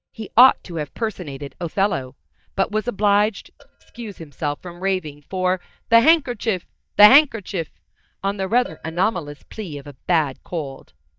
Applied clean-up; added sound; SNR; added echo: neural mask model DeepFilterNet 3.